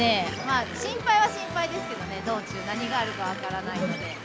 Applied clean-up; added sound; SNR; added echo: none; Wind; 14 dB; none.